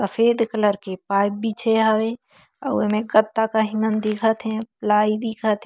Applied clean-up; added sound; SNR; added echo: none; none; none; none.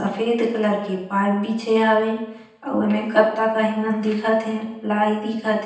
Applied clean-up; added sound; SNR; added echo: none; none; none; reverberation time 0.9 s.